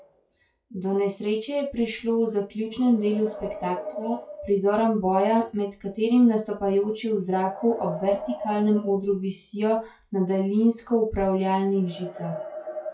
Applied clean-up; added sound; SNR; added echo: classical method WPE with log-MMSE.